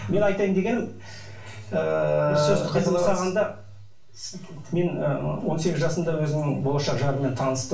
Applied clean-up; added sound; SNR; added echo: none; none; none; reverberation time 0.3 s.